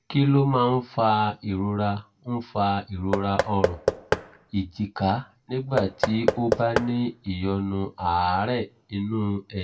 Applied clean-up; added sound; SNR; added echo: none; Knock / Wood; 4 dB; reverberation time 0.2 s.